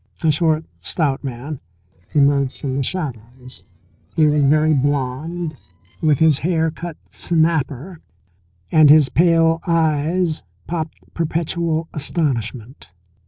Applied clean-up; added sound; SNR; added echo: neural separator model SepFormer DNS4.